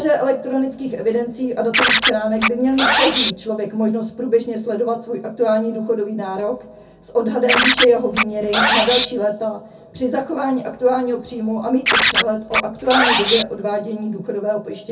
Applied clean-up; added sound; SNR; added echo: none; Scratching (performance technique); 0 dB; reverberation time 0.3 s.